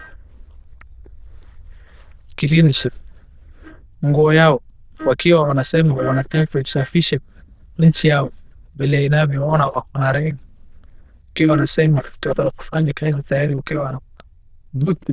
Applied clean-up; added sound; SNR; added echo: neural diffusion model UNIVERSE++.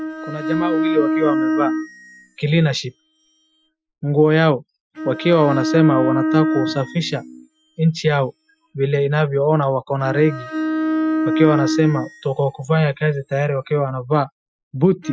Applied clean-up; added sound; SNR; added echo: classical method Wiener filter.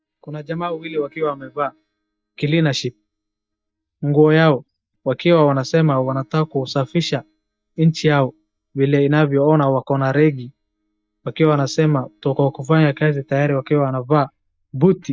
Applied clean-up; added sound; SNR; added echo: neural mask model DeepFilterNet 3.